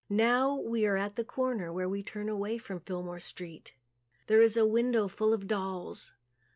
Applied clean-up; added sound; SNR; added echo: none; none; none; none.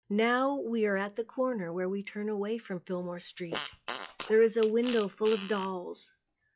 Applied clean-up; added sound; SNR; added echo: classical method log-MMSE.